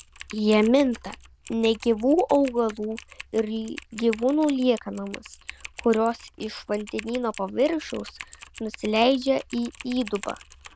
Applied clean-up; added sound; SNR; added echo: neural diffusion model UNIVERSE++.